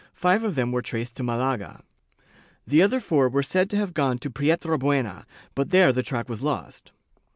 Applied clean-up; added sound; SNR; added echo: none; none; none; none.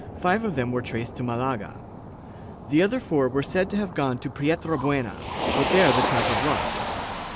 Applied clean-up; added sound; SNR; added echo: none; Motor vehicle (road); 4 dB; none.